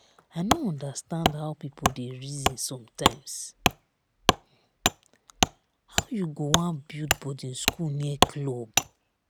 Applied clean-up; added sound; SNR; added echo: none; Wood; -4 dB; none.